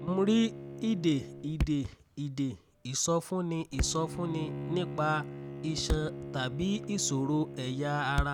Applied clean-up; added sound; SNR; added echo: none; Bowed string instrument + Thump, thud; 7 dB; none.